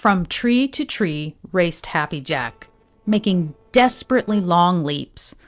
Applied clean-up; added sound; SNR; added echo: neural separator model SepFormer DNS4.